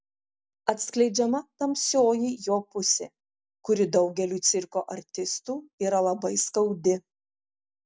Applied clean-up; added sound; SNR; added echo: none; none; none; none.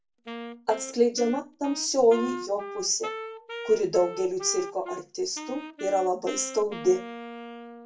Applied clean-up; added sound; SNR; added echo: none; Wind instrument, woodwind instrument; 11 dB; reverberation time 0.2 s.